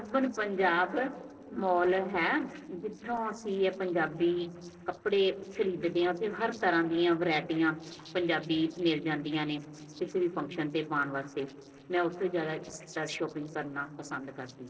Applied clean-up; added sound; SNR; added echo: neural separator model SepFormer DNS4.